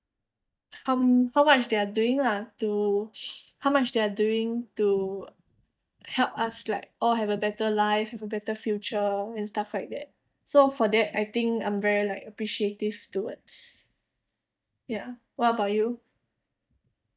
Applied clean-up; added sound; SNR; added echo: neural mask model DeepFilterNet 3.